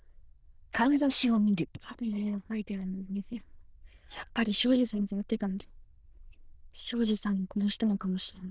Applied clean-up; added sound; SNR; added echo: neural diffusion model UNIVERSE++.